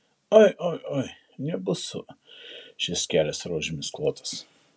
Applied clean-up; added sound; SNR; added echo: none; none; none; none.